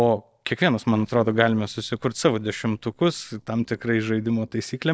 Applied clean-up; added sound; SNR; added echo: neural separator model SepFormer DNS4.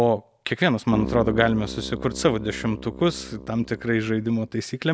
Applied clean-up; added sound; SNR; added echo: none; Keyboard (musical); 11 dB; none.